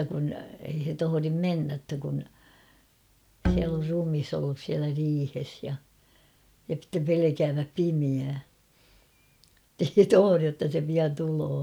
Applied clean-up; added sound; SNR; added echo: none; Bowed string instrument; 3 dB; none.